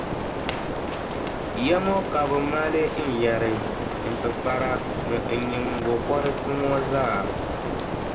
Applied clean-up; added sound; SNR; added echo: none; Rain; 2 dB; reverberation time 0.2 s.